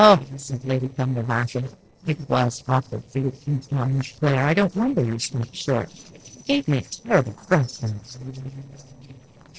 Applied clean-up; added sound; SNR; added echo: neural separator model SepFormer DNS4.